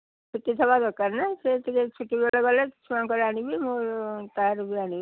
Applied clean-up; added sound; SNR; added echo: none; none; none; none.